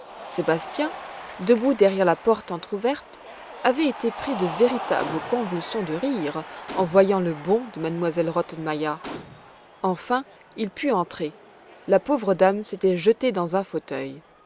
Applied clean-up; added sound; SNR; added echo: none; Cheering + Gunshot, gunfire; 14 dB; none.